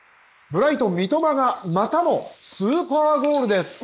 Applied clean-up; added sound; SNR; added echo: neural mask model Resemble Enhance denoiser.